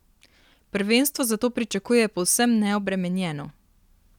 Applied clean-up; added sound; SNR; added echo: none; none; none; none.